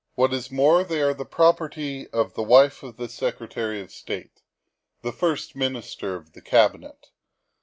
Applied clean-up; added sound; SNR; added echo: none; none; none; none.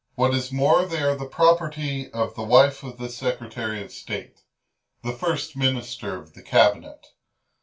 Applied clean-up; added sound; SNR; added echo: none; none; none; reverberation time 0.2 s.